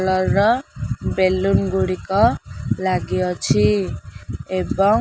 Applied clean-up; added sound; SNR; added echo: none; none; none; none.